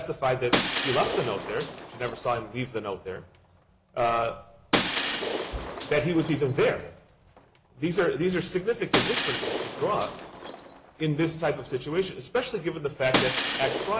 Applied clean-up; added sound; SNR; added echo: none; Shatter; 4 dB; none.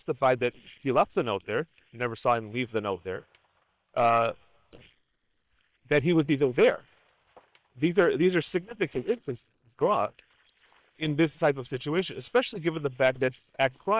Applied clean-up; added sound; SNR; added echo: neural separator model SepFormer WHAM!.